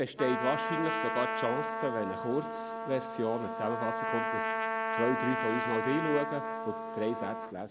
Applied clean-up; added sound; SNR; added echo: none; Trumpet; 1 dB; none.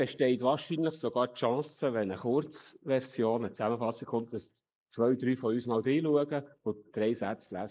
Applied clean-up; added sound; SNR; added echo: neural mask model Resemble Enhance denoiser.